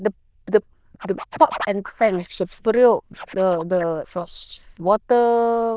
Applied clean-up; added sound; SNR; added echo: neural diffusion model UNIVERSE++.